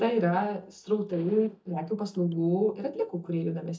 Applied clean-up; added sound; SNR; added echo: neural mask model DeepFilterNet 3.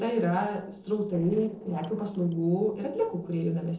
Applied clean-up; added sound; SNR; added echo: neural separator model SepFormer DNS4.